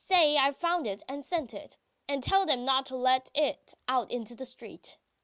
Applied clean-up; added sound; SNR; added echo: none; none; none; none.